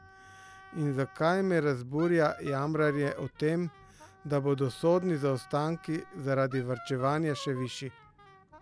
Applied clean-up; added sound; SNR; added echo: none; Wind instrument, woodwind instrument; 20 dB; none.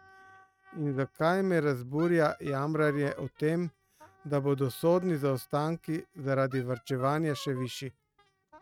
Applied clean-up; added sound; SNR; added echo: neural mask model RNNoise.